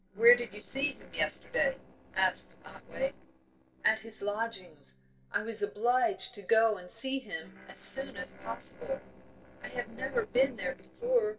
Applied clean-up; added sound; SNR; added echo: neural separator model SepFormer DNS4.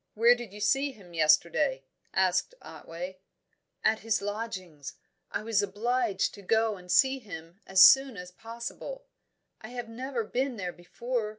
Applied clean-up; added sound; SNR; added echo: none; none; none; none.